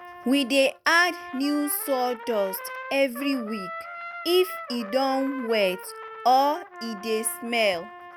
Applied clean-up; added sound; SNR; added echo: none; Trumpet; 14 dB; none.